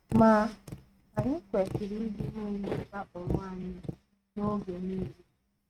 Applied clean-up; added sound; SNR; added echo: neural mask model RNNoise.